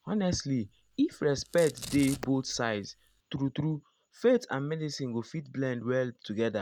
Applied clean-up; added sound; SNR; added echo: none; Domestic sounds, home sounds; 18 dB; none.